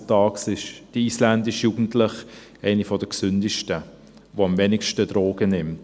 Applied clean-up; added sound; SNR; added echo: none; none; none; none.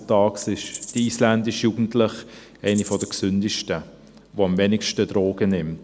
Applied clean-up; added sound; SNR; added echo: none; Rattle (instrument); 14 dB; none.